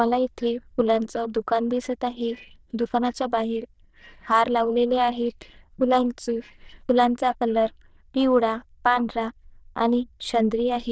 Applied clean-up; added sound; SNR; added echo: neural diffusion model UNIVERSE++.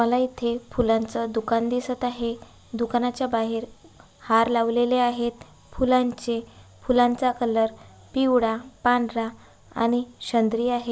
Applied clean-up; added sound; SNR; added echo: none; none; none; none.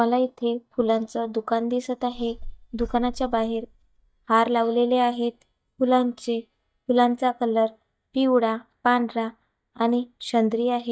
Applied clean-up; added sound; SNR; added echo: neural mask model DeepFilterNet 3.